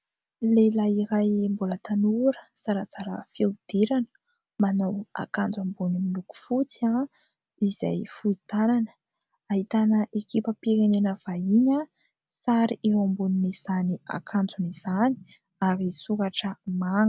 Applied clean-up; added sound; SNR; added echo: none; none; none; none.